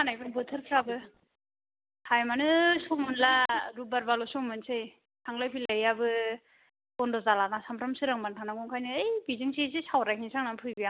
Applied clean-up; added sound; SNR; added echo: none; none; none; none.